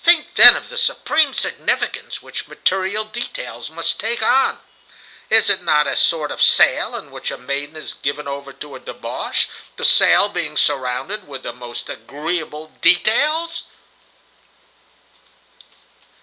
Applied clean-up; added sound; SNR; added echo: none; none; none; none.